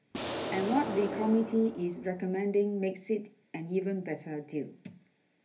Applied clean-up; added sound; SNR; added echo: none; Explosion; 6 dB; reverberation time 0.3 s.